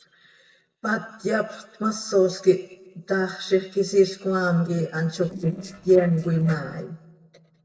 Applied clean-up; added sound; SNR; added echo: neural separator model SepFormer DNS4.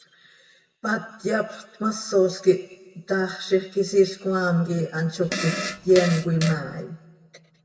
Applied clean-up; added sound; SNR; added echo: none; Fart; 7 dB; reverberation time 1.0 s.